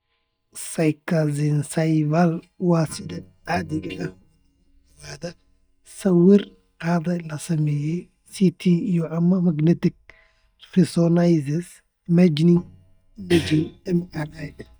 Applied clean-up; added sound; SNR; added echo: neural mask model DeepFilterNet 3.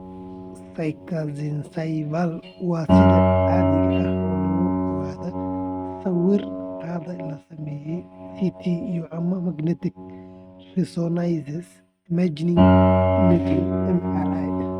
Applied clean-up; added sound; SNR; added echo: neural mask model RNNoise.